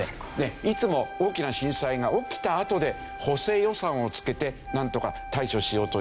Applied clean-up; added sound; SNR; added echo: none; Wind instrument, woodwind instrument; 13 dB; none.